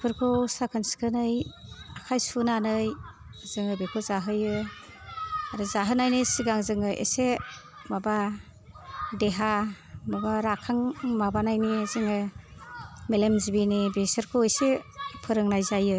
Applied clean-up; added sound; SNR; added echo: none; none; none; none.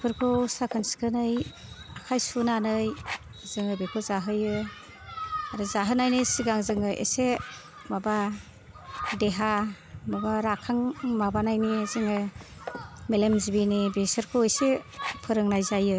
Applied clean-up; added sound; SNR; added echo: none; Sink (filling or washing); 19 dB; none.